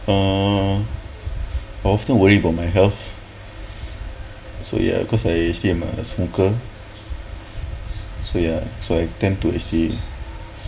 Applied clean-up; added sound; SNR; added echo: none; none; none; reverberation time 0.4 s.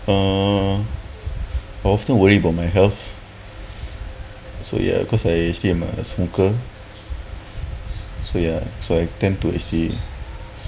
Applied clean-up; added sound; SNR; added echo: none; none; none; none.